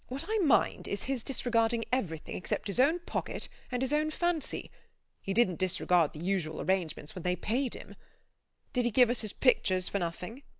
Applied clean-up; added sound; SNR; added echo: none; none; none; none.